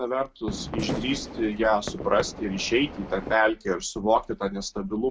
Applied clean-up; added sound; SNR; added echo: none; Fireworks; 8 dB; none.